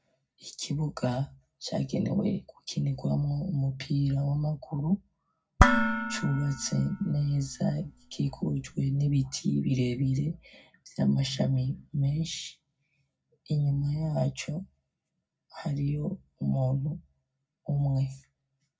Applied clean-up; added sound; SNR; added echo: none; Dishes, pots, and pans; -1 dB; reverberation time 0.3 s.